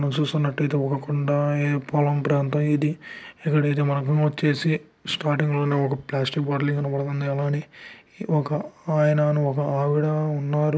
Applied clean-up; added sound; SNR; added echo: none; none; none; none.